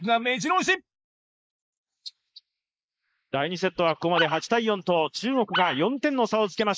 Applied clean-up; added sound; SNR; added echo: neural mask model Resemble Enhance denoiser.